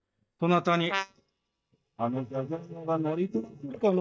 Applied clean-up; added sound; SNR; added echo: neural mask model DeepFilterNet 3.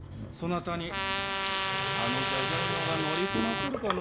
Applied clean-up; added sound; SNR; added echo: none; Sink (filling or washing) / Water tap, faucet + Trumpet; -4 dB; none.